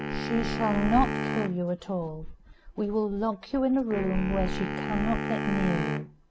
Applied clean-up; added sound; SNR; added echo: none; Wind instrument, woodwind instrument; 5 dB; none.